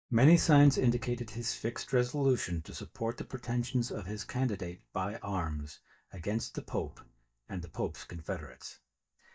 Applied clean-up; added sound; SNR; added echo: neural mask model DeepFilterNet 3.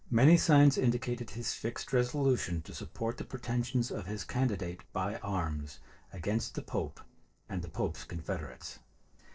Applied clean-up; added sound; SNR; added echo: neural separator model SepFormer DNS4.